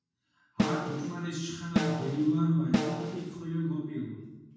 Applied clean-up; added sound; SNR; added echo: none; Snare drum; 0 dB; reverberation time 1.2 s.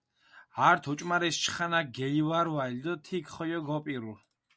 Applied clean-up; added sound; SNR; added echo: none; none; none; none.